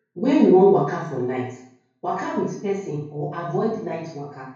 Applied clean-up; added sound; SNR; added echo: none; none; none; reverberation time 0.6 s.